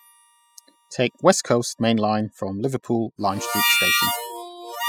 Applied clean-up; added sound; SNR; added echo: classical method spectral subtraction.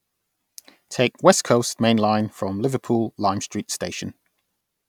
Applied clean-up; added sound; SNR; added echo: none; none; none; none.